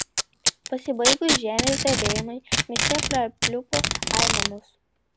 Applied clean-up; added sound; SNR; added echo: none; Packing tape, duct tape; -3 dB; none.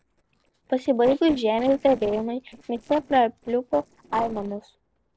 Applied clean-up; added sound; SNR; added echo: neural separator model SepFormer DNS4.